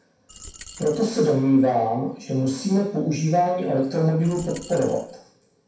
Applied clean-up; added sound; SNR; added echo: none; Coin (dropping); 20 dB; reverberation time 0.6 s.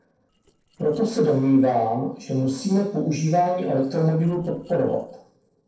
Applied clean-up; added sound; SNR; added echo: neural separator model SepFormer DNS4.